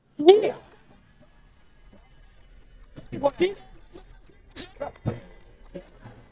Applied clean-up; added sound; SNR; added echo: neural mask model DeepFilterNet 3.